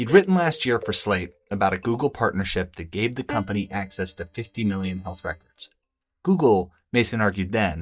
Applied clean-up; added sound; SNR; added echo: neural mask model DeepFilterNet 3.